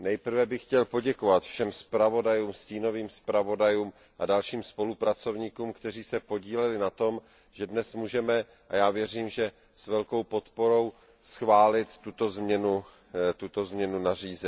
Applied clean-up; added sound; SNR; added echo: none; none; none; none.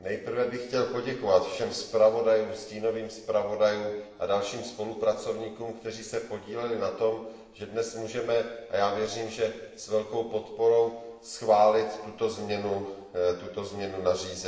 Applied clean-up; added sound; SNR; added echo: none; none; none; reverberation time 1.2 s.